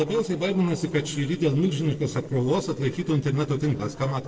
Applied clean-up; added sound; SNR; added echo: neural separator model SepFormer DNS4.